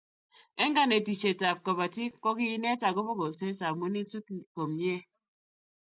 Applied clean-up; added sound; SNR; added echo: none; none; none; none.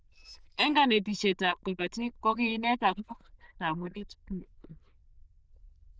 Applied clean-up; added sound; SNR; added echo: neural diffusion model UNIVERSE++.